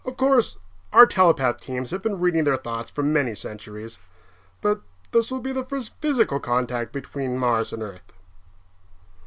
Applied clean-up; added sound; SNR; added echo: none; none; none; none.